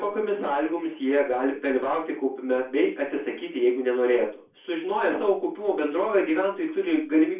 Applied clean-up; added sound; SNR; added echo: none; none; none; reverberation time 0.2 s.